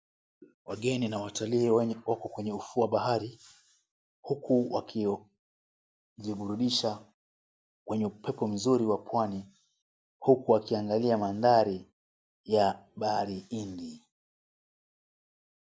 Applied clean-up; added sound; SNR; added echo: none; none; none; none.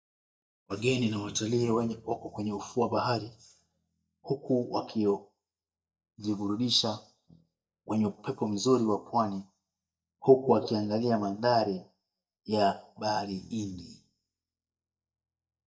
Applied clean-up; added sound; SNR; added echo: neural mask model DeepFilterNet 3.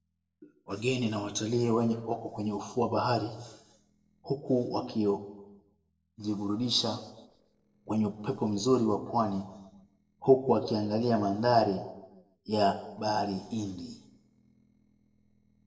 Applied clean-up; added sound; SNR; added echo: neural separator model SepFormer DNS4.